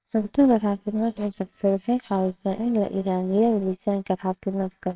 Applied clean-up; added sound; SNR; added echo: neural separator model SepFormer WHAMR!.